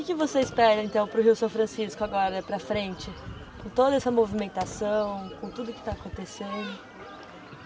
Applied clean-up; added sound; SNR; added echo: none; Slam; 19 dB; none.